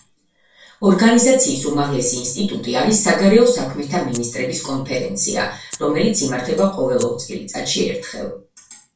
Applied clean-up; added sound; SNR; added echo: none; Rattle (instrument); 16 dB; reverberation time 0.3 s.